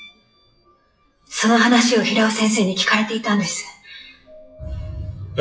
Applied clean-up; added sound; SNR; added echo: classical method WPE with log-MMSE.